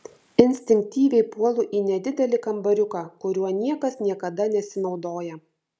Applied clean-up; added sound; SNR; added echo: none; none; none; none.